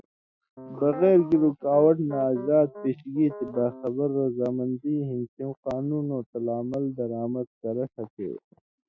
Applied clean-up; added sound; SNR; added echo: classical method Wiener filter.